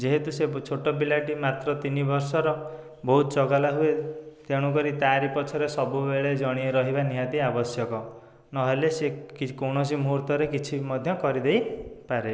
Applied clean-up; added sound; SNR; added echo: none; none; none; none.